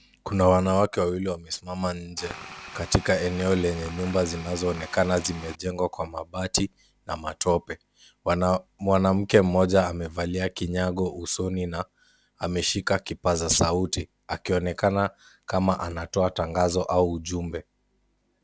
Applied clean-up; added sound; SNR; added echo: none; Tools; 15 dB; none.